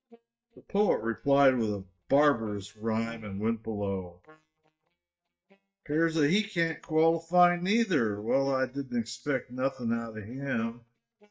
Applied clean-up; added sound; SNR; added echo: neural mask model DeepFilterNet 3.